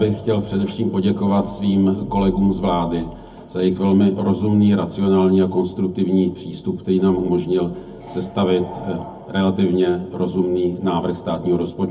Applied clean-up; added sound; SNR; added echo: none; none; none; reverberation time 0.3 s.